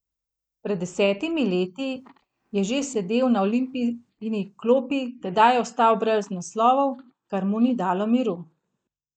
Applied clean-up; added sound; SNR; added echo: neural mask model DeepFilterNet 3.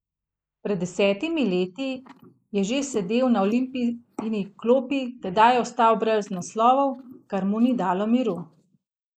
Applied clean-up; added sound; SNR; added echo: neural mask model Resemble Enhance denoiser.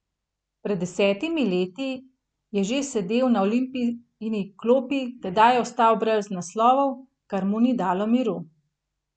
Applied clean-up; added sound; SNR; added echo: none; none; none; none.